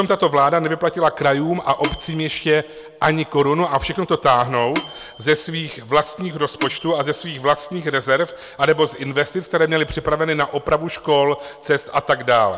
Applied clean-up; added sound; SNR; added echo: none; Microwave oven / Bell; 10 dB; none.